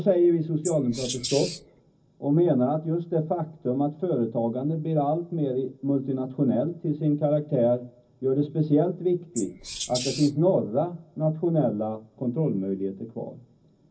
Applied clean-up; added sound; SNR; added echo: none; Wild animals; 10 dB; reverberation time 0.4 s.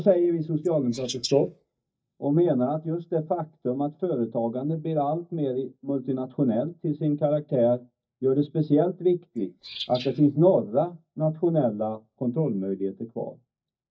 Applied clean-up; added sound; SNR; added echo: neural mask model DeepFilterNet 3.